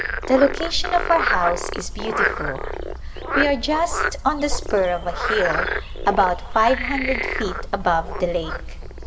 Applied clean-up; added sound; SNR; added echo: none; Frog; 3 dB; reverberation time 1.2 s.